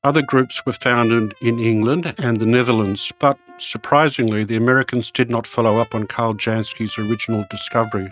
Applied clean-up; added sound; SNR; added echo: neural mask model RNNoise.